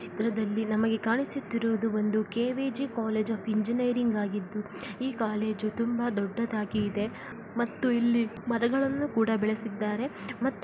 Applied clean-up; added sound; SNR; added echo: none; none; none; none.